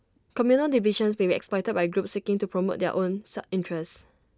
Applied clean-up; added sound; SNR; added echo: none; none; none; none.